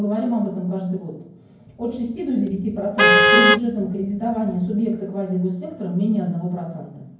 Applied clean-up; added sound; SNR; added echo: none; Vehicle horn, car horn, honking; -3 dB; reverberation time 0.9 s.